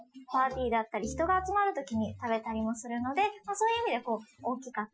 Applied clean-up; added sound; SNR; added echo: classical method Wiener filter.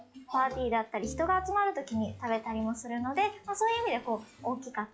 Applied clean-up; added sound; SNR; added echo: classical method log-MMSE.